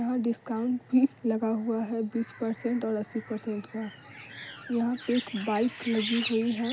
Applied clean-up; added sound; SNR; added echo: none; none; none; none.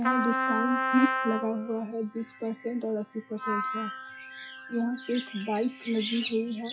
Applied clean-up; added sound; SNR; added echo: classical method log-MMSE.